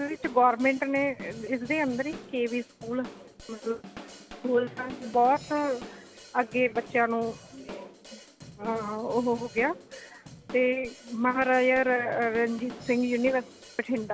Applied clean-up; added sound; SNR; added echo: none; Drum / Drum kit; 17 dB; none.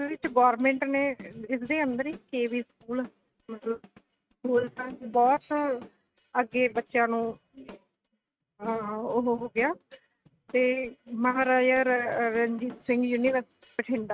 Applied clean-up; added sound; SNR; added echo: neural mask model RNNoise.